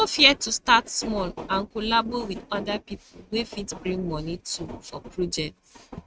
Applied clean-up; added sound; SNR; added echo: neural mask model RNNoise.